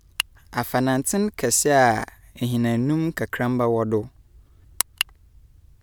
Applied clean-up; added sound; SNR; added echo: none; none; none; none.